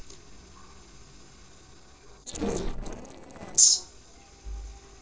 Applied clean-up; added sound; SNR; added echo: neural separator model SepFormer DNS4.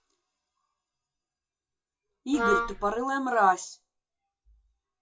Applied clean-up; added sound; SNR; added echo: classical method WPE with log-MMSE.